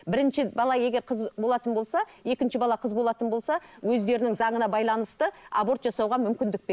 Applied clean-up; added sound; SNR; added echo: neural mask model Resemble Enhance denoiser.